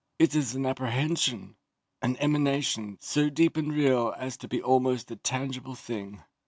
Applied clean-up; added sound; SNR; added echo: none; none; none; none.